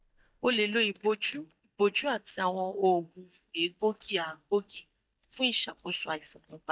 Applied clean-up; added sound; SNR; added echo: neural mask model DeepFilterNet 3.